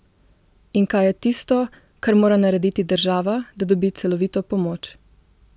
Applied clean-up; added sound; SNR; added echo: none; none; none; none.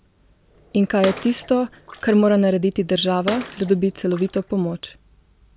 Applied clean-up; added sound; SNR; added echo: none; Bathtub (filling or washing) / Water / Splash, splatter; 15 dB; none.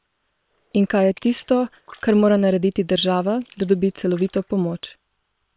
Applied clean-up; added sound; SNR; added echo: neural separator model SepFormer WHAM!.